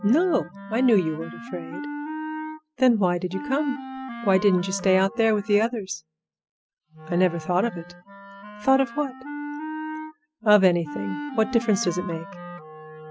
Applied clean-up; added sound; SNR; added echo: classical method spectral subtraction.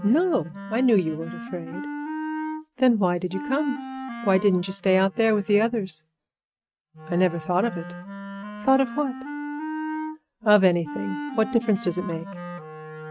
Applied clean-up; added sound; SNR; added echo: neural mask model RNNoise.